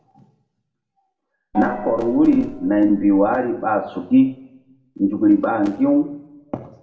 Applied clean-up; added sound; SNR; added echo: none; Gong; 11 dB; reverberation time 0.7 s.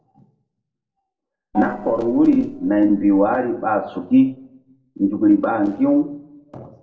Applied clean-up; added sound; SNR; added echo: neural separator model SepFormer DNS4.